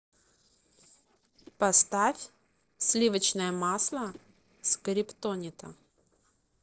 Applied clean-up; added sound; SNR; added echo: neural separator model SepFormer DNS4.